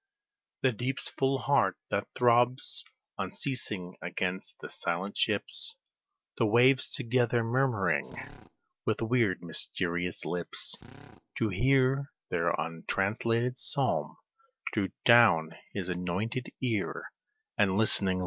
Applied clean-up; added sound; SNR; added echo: neural separator model SepFormer DNS4.